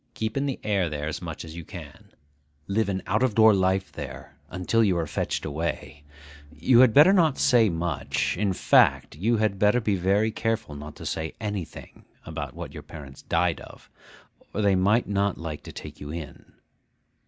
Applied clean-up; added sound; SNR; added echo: none; none; none; none.